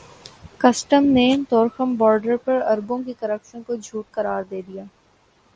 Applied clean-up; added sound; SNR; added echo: none; none; none; none.